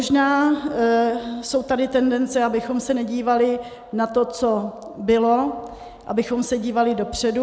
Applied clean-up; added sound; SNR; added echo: none; none; none; none.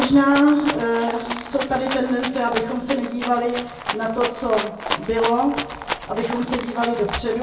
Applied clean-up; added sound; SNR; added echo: none; Rattle (instrument); 8 dB; reverberation time 0.3 s.